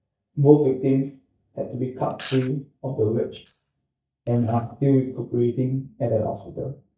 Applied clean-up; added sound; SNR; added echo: neural mask model DeepFilterNet 3.